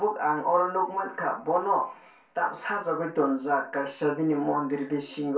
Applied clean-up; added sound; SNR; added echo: none; none; none; reverberation time 0.3 s.